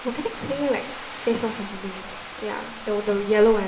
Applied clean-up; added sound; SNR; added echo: none; Bathtub (filling or washing); 10 dB; reverberation time 1.6 s.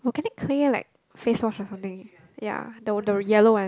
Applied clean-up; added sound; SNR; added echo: none; none; none; none.